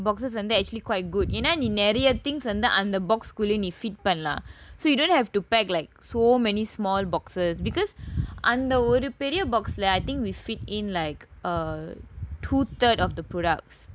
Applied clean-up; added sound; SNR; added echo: none; none; none; none.